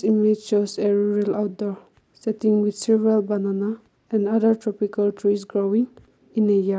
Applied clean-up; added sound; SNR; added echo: none; none; none; none.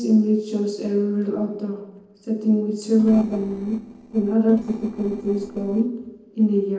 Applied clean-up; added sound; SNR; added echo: neural separator model SepFormer DNS4.